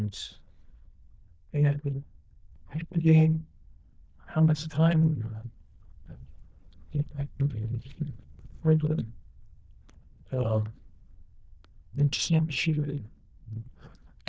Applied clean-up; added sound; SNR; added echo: neural diffusion model UNIVERSE++.